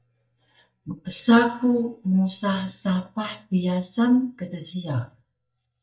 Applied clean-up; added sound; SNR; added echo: neural mask model DeepFilterNet 3.